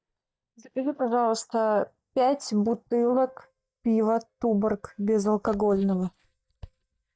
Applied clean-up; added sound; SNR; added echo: neural mask model DeepFilterNet 3.